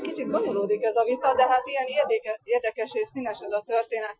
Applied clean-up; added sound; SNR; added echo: classical method Wiener filter.